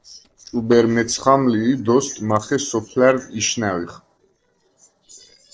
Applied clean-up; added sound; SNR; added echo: neural separator model SepFormer DNS4.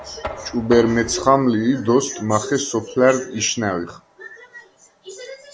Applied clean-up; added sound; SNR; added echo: none; Knock; 18 dB; none.